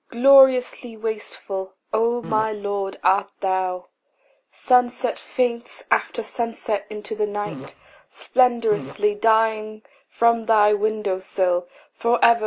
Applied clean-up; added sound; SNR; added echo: none; Fart; 15 dB; none.